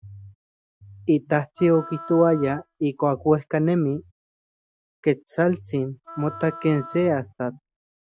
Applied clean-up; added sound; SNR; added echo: none; Wind instrument, woodwind instrument; 17 dB; none.